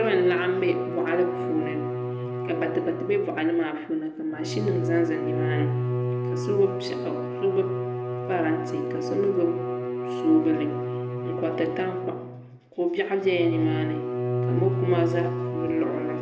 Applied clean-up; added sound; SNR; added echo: none; Bowed string instrument; 2 dB; reverberation time 0.7 s.